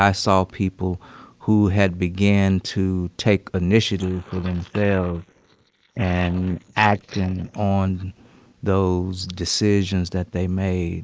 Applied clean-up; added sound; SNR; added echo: neural mask model Resemble Enhance denoiser.